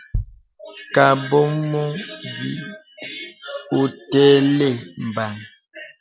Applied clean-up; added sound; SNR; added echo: none; Bass drum; 12 dB; none.